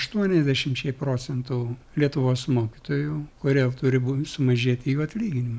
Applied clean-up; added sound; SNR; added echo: none; none; none; none.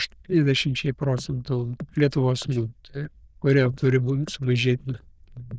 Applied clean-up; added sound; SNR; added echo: neural diffusion model UNIVERSE++.